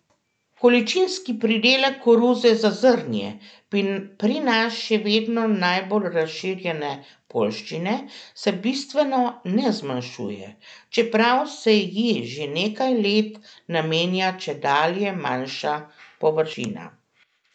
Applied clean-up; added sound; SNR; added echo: none; none; none; none.